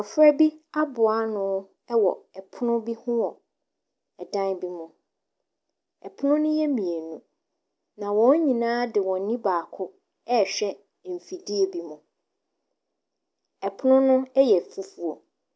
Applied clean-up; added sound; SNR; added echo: none; none; none; none.